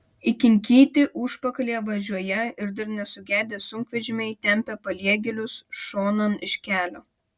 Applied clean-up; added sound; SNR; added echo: none; none; none; none.